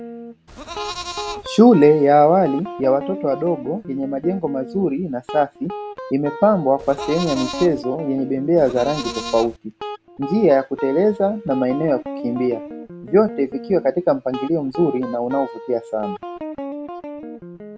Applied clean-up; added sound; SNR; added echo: none; Livestock, farm animals, working animals + Guitar; 12 dB; none.